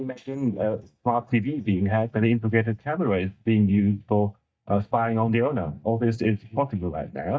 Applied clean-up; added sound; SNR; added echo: neural mask model DeepFilterNet 3.